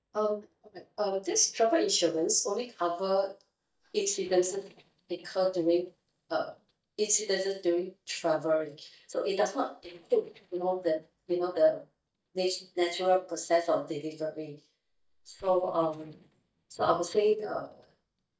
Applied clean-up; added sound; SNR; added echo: neural mask model DeepFilterNet 3.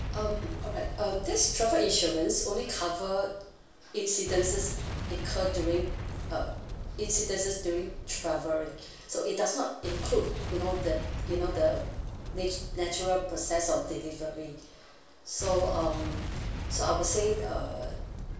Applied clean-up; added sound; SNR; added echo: none; Boom; 5 dB; reverberation time 0.6 s.